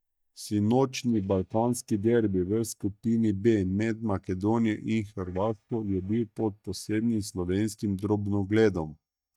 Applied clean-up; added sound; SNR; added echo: neural mask model DeepFilterNet 3.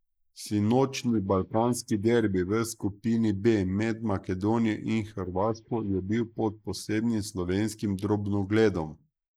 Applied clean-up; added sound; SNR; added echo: neural mask model Resemble Enhance denoiser.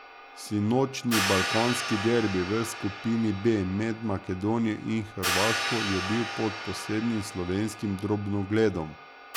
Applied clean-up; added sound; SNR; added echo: none; Hi-hat; 6 dB; none.